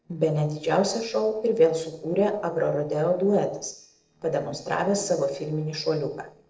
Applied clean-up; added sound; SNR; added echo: neural separator model SepFormer DNS4.